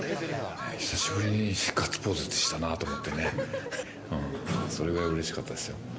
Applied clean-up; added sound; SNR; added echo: none; Truck; 14 dB; none.